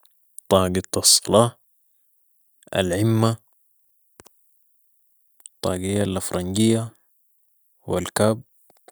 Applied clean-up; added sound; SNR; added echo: none; none; none; none.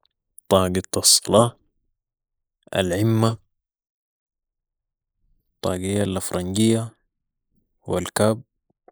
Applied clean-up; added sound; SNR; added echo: neural mask model Resemble Enhance denoiser.